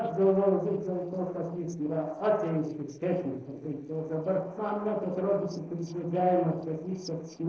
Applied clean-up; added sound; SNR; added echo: neural separator model SepFormer DNS4.